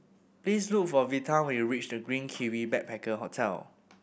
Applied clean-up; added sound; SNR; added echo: none; none; none; none.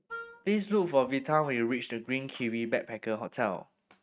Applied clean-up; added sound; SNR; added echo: neural mask model RNNoise.